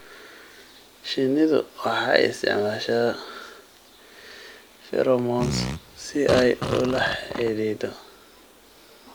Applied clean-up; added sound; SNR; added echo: none; Fart; 5 dB; none.